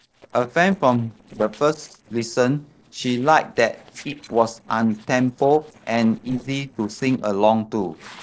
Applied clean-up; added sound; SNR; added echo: neural separator model SepFormer DNS4.